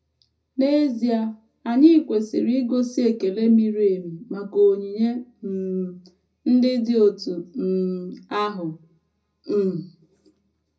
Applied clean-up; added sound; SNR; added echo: none; none; none; reverberation time 0.4 s.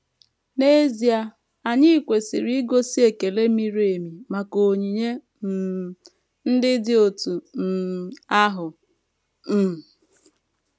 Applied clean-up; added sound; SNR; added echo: none; none; none; none.